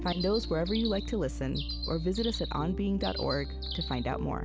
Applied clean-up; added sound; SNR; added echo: none; Bird; 11 dB; none.